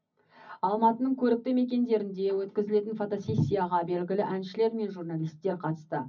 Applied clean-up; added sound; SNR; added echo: none; none; none; reverberation time 0.4 s.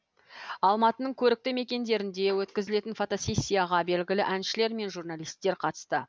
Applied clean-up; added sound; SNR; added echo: none; none; none; none.